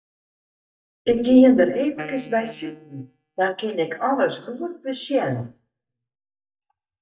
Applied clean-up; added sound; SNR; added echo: neural mask model DeepFilterNet 3.